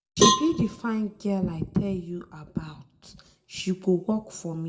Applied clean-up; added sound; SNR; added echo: none; Cowbell; -1 dB; reverberation time 0.4 s.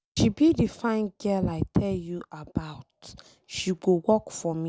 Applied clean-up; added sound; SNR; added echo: none; none; none; none.